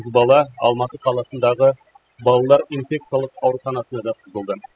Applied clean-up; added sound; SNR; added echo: classical method spectral subtraction.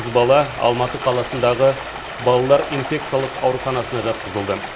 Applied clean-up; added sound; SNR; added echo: none; Stream; 10 dB; none.